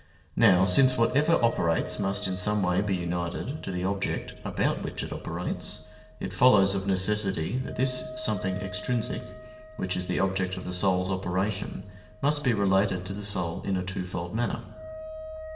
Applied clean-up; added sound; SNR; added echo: none; Wind instrument, woodwind instrument; 16 dB; reverberation time 0.9 s.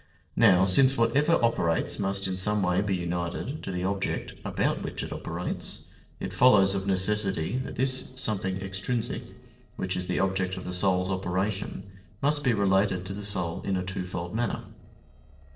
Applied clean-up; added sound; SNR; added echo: neural separator model SepFormer DNS4.